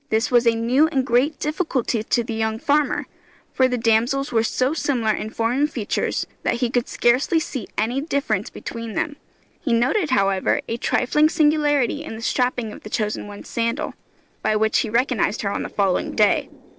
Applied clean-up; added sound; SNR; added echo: neural separator model SepFormer DNS4.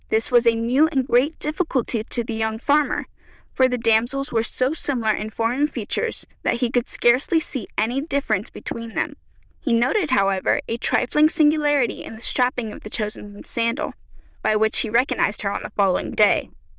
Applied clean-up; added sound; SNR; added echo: neural diffusion model UNIVERSE++.